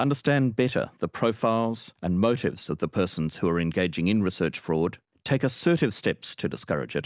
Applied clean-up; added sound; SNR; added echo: none; none; none; none.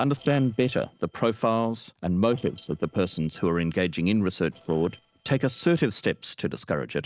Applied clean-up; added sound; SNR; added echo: neural separator model SepFormer DNS4.